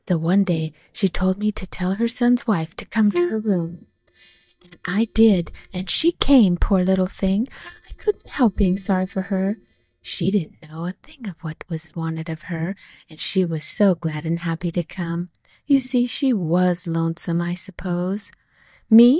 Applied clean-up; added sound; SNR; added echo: neural mask model DeepFilterNet 3.